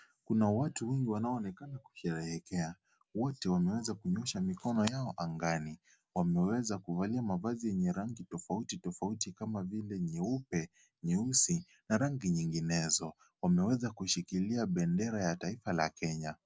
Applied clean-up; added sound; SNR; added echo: none; none; none; none.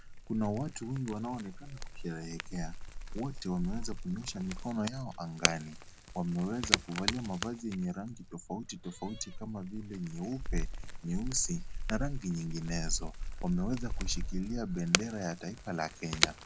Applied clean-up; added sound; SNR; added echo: none; Crack / Crackle + Keys jangling; 0 dB; none.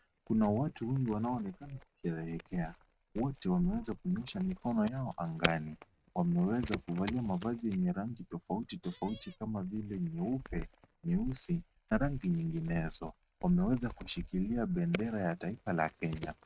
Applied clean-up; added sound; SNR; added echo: neural mask model RNNoise.